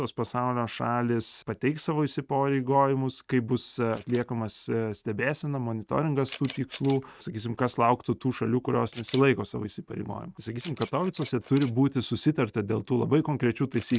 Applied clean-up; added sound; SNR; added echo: neural mask model RNNoise.